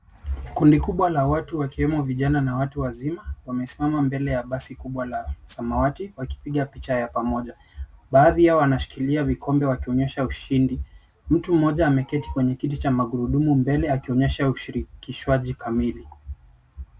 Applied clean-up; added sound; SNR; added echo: none; none; none; none.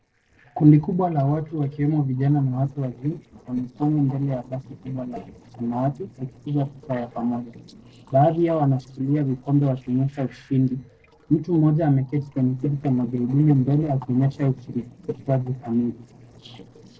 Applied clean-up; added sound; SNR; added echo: neural separator model SepFormer DNS4.